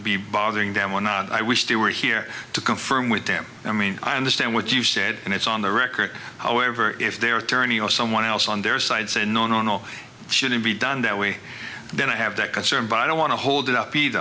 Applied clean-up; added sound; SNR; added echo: none; none; none; none.